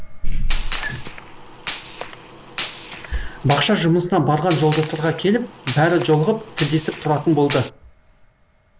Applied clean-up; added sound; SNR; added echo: none; Gunshot, gunfire; 11 dB; none.